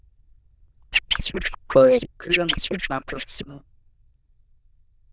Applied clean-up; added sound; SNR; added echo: neural diffusion model UNIVERSE++.